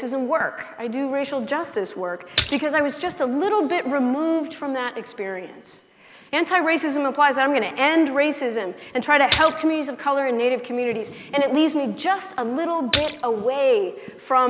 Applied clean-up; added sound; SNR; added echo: none; Splash, splatter; 7 dB; none.